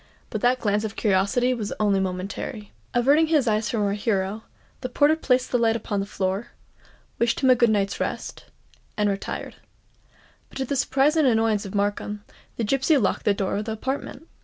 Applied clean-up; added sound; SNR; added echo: none; none; none; none.